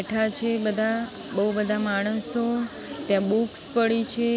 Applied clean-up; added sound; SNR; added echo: none; none; none; none.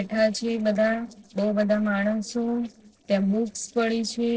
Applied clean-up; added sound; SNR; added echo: neural separator model SepFormer DNS4.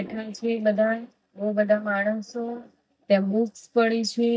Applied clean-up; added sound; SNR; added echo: neural mask model DeepFilterNet 3.